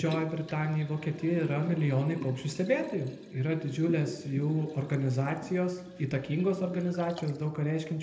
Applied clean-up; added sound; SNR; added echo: none; Liquid; 15 dB; reverberation time 0.8 s.